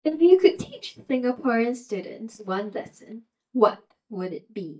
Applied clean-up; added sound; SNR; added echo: neural mask model DeepFilterNet 3.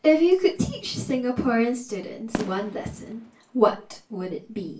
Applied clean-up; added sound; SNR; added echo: none; Fireworks; 17 dB; reverberation time 0.3 s.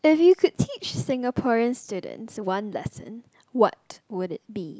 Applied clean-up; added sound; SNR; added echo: none; none; none; none.